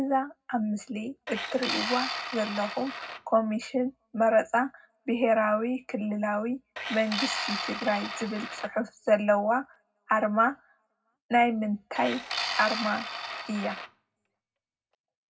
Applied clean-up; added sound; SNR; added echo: none; Tools; 7 dB; reverberation time 0.3 s.